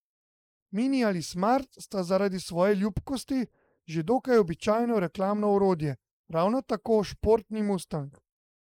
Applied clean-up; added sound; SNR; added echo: neural mask model Resemble Enhance denoiser.